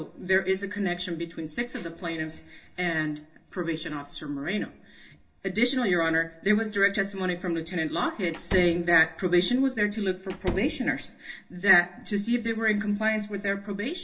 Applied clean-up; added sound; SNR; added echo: none; Slam; 8 dB; reverberation time 0.2 s.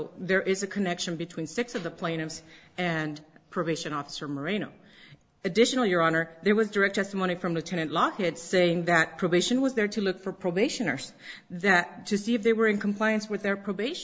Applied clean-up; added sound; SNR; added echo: none; none; none; none.